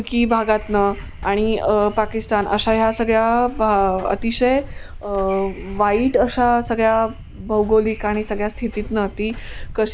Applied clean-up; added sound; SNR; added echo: none; Walk, footsteps + Subway, metro, underground / Wind; 13 dB; none.